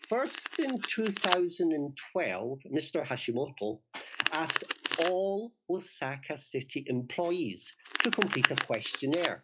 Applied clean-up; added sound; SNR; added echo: classical method log-MMSE.